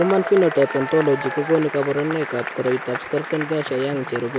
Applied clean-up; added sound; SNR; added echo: none; Applause / Crowd / Cheering; 9 dB; none.